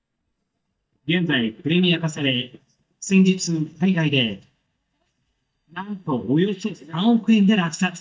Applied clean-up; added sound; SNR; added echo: neural mask model DeepFilterNet 3.